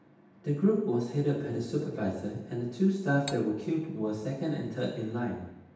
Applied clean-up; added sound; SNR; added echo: none; Cutlery, silverware; 13 dB; reverberation time 0.9 s.